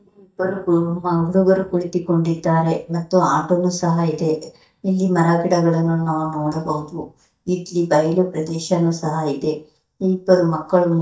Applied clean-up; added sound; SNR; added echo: neural mask model DeepFilterNet 3.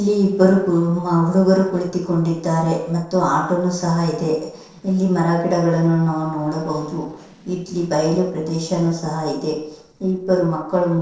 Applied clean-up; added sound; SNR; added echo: neural separator model SepFormer DNS4.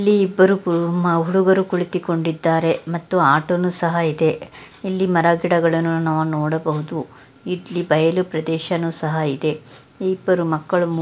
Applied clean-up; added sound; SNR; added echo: none; none; none; none.